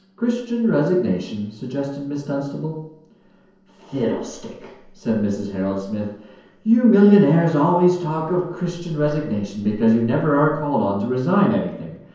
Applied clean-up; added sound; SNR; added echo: none; none; none; reverberation time 0.9 s.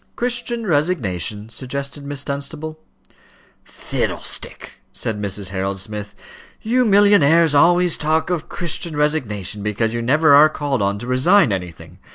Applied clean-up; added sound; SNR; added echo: none; none; none; none.